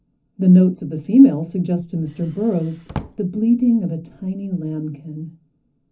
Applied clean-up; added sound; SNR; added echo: none; Drawer open or close; 15 dB; reverberation time 0.3 s.